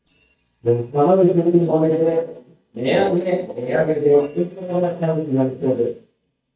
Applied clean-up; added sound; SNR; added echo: neural mask model DeepFilterNet 3.